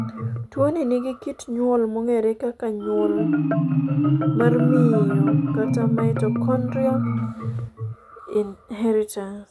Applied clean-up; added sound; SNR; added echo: none; Marimba, xylophone; -1 dB; none.